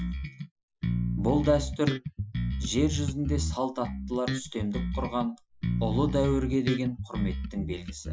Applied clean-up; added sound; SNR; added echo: classical method Wiener filter.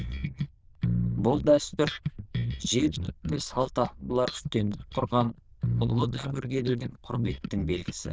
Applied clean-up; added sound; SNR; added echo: neural diffusion model UNIVERSE++.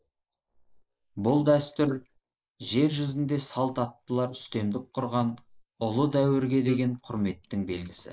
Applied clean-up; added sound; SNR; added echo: neural mask model Resemble Enhance denoiser.